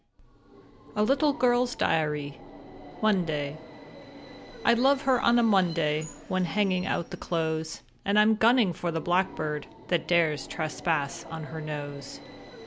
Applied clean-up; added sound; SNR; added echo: none; Subway, metro, underground; 18 dB; none.